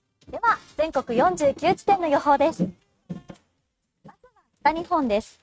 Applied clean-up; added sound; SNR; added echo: neural mask model RNNoise.